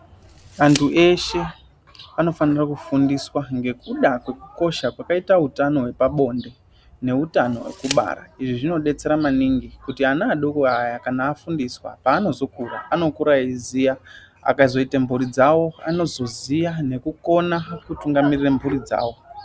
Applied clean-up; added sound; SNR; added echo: none; Tick; 16 dB; none.